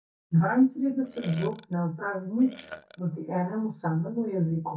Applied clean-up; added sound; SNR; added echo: neural mask model DeepFilterNet 3.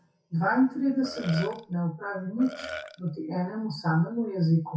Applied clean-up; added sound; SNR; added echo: classical method WPE with log-MMSE.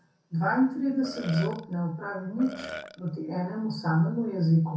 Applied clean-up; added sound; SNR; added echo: none; Burping, eructation; 13 dB; reverberation time 0.6 s.